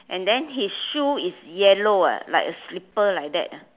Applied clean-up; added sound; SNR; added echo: none; none; none; none.